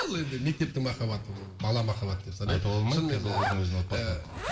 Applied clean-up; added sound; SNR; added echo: none; Zipper (clothing); 10 dB; reverberation time 1.4 s.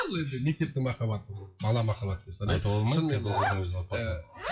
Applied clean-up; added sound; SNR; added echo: classical method WPE with log-MMSE.